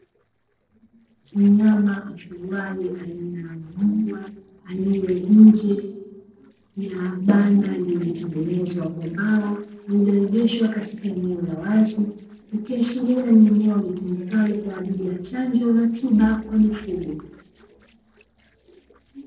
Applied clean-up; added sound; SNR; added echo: neural separator model SepFormer DNS4.